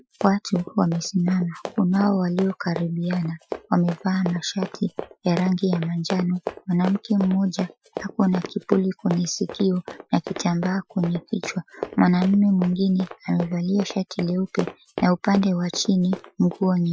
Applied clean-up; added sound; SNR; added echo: classical method Wiener filter.